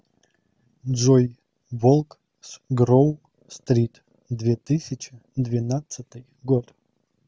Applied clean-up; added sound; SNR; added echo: none; none; none; none.